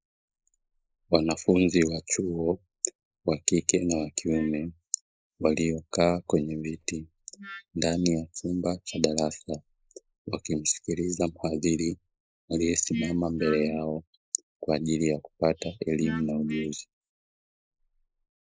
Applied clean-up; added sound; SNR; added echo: neural mask model Resemble Enhance denoiser.